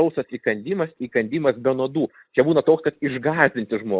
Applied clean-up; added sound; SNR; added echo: neural mask model Resemble Enhance denoiser.